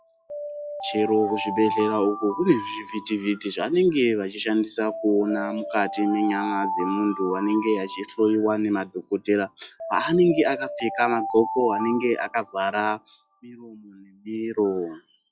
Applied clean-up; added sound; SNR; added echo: classical method log-MMSE.